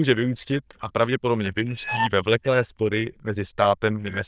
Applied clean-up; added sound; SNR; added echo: neural diffusion model UNIVERSE++.